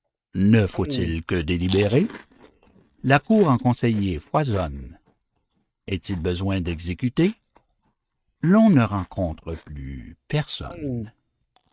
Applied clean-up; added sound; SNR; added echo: neural mask model RNNoise.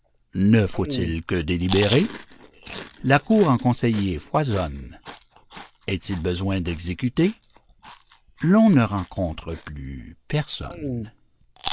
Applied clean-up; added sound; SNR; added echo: none; Chewing, mastication; 14 dB; none.